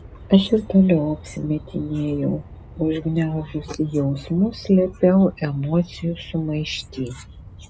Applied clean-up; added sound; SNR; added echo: none; Aircraft; 19 dB; none.